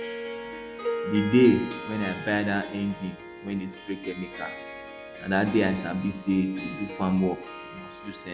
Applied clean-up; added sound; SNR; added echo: none; Harp; 10 dB; none.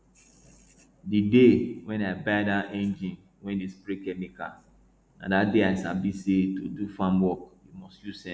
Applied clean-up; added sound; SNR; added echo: none; none; none; none.